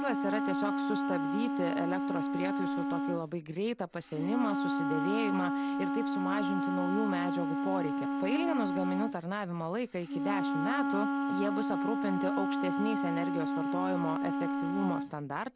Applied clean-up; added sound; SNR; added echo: none; Wind instrument, woodwind instrument; -3 dB; none.